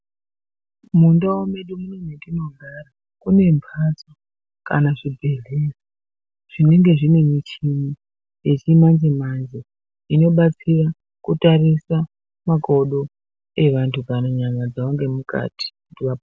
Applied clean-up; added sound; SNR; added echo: none; none; none; none.